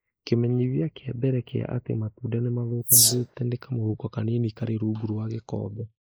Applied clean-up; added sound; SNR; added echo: neural mask model Resemble Enhance denoiser.